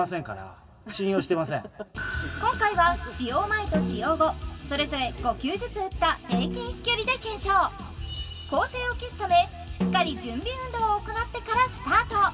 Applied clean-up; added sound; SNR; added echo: none; Snare drum; 8 dB; reverberation time 2.5 s.